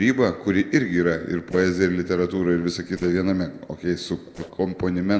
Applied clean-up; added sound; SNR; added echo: neural separator model SepFormer DNS4.